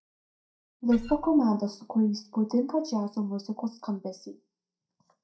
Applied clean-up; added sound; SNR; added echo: neural mask model DeepFilterNet 3.